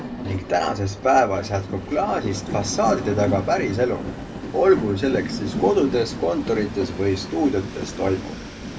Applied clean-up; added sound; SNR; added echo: none; Train; 8 dB; reverberation time 1.4 s.